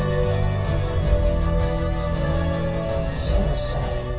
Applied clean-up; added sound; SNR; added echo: none; none; none; reverberation time 0.1 s.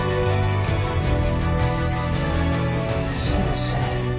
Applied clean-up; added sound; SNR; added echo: none; none; none; none.